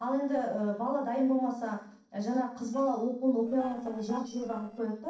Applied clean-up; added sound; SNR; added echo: neural separator model SepFormer DNS4.